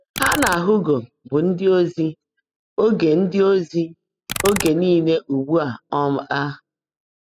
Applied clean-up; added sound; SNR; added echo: classical method spectral subtraction.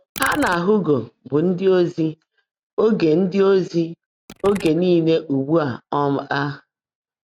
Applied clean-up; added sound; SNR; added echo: neural mask model RNNoise.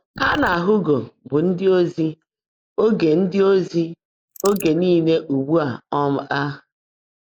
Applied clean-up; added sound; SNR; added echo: neural mask model Resemble Enhance denoiser.